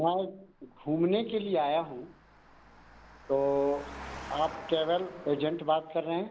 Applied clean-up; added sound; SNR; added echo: none; Engine; 18 dB; none.